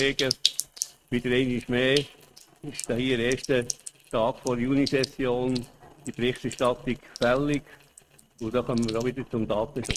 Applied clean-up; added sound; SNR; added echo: neural mask model RNNoise.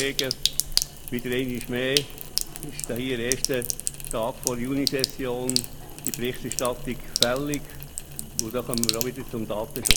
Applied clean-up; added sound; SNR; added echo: none; Sink (filling or washing); 0 dB; none.